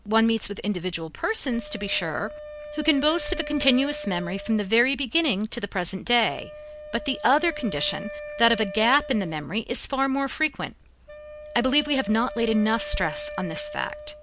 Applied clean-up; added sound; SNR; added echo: none; Wind instrument, woodwind instrument; 14 dB; none.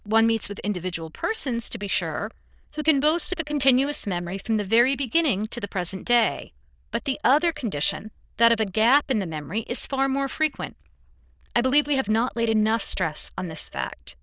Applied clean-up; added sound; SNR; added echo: neural diffusion model UNIVERSE++.